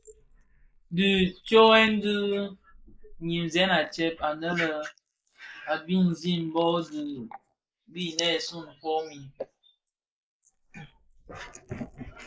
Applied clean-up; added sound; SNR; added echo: neural mask model Resemble Enhance denoiser.